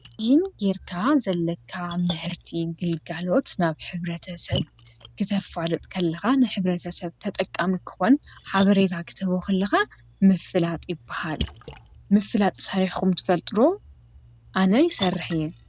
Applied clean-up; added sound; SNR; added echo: none; Splash, splatter; 16 dB; none.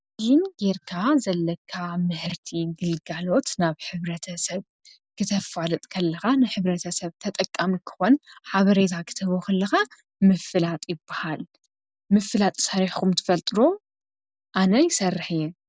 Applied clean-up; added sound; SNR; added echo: none; none; none; none.